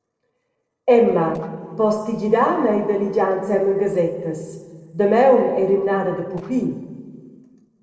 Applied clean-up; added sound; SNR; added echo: neural separator model SepFormer DNS4.